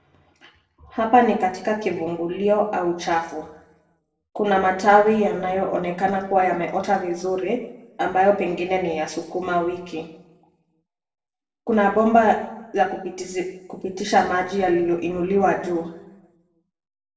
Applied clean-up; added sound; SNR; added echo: none; none; none; reverberation time 0.8 s.